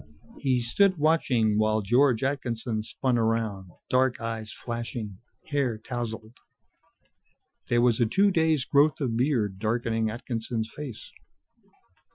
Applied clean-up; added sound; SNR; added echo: classical method Wiener filter.